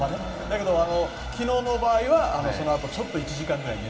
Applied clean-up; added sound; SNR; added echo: none; none; none; reverberation time 0.6 s.